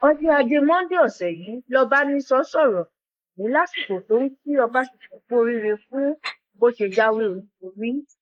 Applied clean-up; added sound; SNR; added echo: neural mask model Resemble Enhance denoiser.